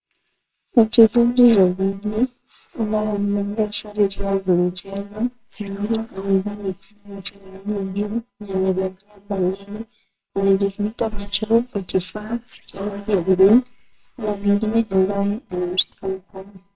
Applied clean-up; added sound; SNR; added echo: neural separator model SepFormer WHAMR!.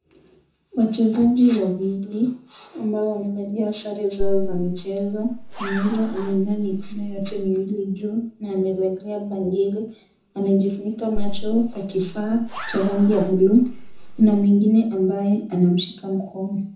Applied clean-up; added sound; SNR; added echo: none; Zipper (clothing); 4 dB; reverberation time 0.6 s.